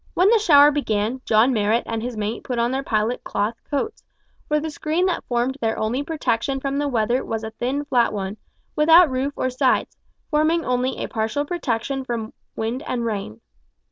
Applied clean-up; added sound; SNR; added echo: none; none; none; none.